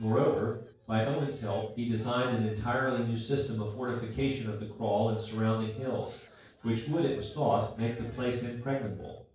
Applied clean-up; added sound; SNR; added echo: neural separator model SepFormer DNS4.